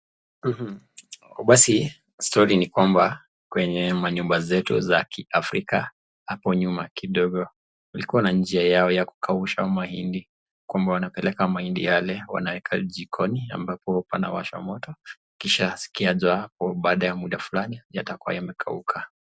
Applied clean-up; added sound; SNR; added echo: none; none; none; none.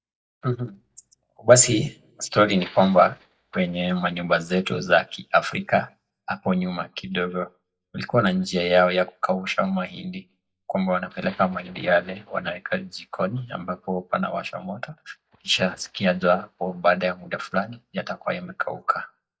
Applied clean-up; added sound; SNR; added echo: neural mask model DeepFilterNet 3.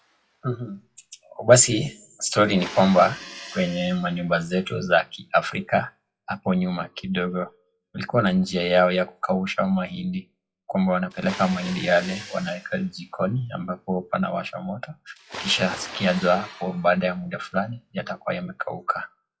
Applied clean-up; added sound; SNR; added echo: classical method WPE with log-MMSE.